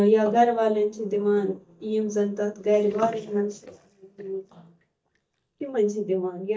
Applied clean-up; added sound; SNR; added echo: neural mask model DeepFilterNet 3.